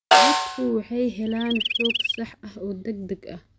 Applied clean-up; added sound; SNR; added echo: none; Chirp, tweet + Snare drum; -5 dB; none.